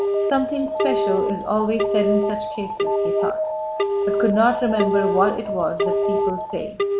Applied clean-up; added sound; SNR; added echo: none; Telephone + Alarm; -2 dB; none.